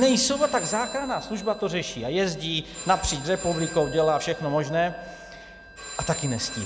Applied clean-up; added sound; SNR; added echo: none; Telephone; 12 dB; none.